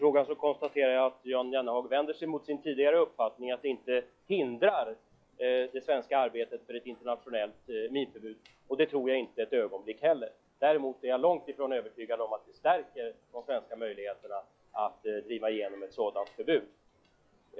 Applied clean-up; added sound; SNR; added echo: classical method log-MMSE.